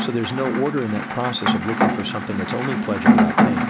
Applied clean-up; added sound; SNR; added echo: none; Rain; -5 dB; none.